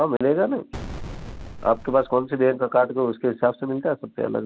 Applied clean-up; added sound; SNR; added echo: none; Boom; 12 dB; none.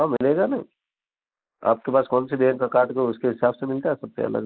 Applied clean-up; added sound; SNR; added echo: neural mask model Resemble Enhance denoiser.